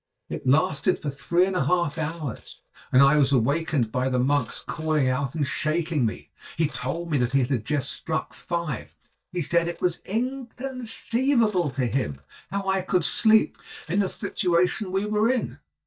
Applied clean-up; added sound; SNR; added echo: neural mask model DeepFilterNet 3.